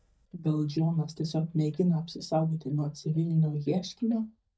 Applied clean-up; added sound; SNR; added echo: neural mask model DeepFilterNet 3.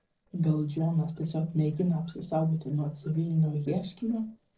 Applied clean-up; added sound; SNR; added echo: neural separator model SepFormer DNS4.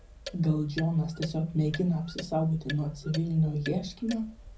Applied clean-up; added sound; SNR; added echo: none; Clock; 15 dB; reverberation time 0.4 s.